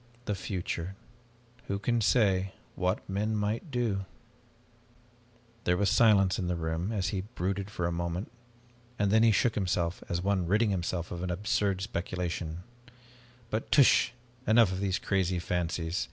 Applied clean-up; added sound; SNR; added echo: none; none; none; none.